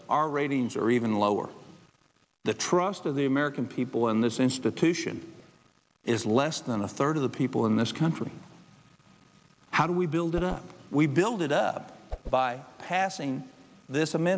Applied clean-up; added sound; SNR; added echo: none; Whoosh, swoosh, swish; 11 dB; none.